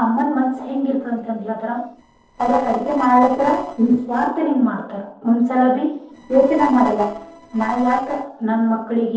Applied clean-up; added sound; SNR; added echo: neural separator model SepFormer DNS4.